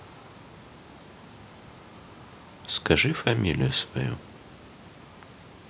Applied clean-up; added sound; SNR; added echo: none; none; none; none.